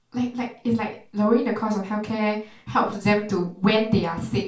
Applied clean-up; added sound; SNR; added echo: none; none; none; reverberation time 0.3 s.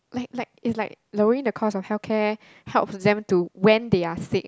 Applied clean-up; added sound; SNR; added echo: none; none; none; none.